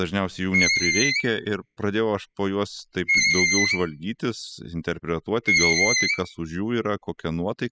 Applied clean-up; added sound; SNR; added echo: classical method spectral subtraction.